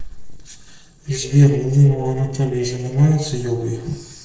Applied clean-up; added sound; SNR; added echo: neural separator model SepFormer DNS4.